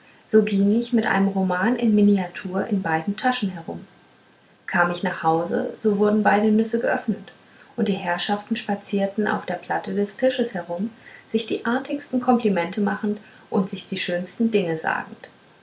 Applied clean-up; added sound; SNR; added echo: none; none; none; none.